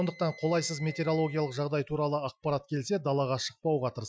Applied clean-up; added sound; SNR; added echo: classical method Wiener filter.